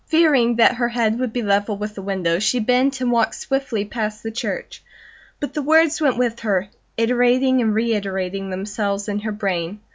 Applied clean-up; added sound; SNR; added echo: none; none; none; none.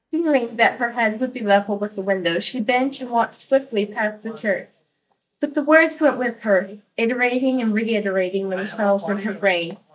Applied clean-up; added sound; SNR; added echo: neural mask model DeepFilterNet 3.